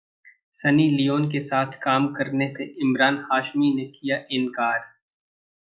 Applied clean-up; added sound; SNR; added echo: neural mask model Resemble Enhance denoiser.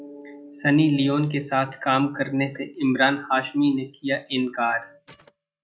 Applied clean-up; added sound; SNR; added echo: neural mask model RNNoise.